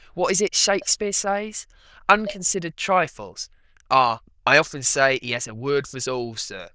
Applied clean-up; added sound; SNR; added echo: neural diffusion model UNIVERSE++.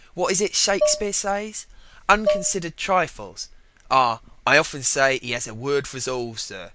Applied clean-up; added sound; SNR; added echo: none; Dishes, pots, and pans; 3 dB; none.